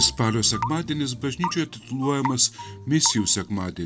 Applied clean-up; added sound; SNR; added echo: none; Raindrop / Drip / Water tap, faucet; 12 dB; none.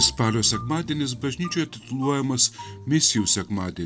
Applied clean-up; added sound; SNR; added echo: none; none; none; none.